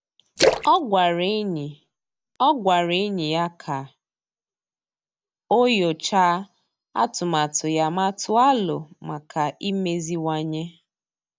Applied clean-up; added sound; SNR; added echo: none; Splash, splatter; 3 dB; none.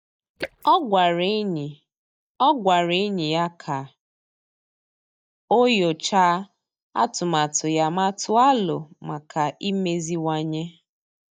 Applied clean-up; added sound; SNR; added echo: neural mask model DeepFilterNet 3.